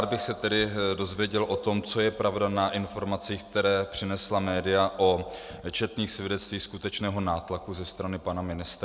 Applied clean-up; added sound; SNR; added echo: none; Cowbell; 14 dB; none.